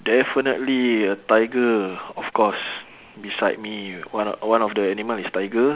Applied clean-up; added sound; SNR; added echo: none; none; none; none.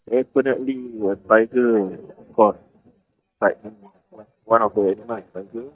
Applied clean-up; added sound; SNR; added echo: neural mask model DeepFilterNet 3.